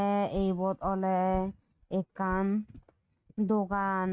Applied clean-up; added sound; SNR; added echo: neural mask model RNNoise.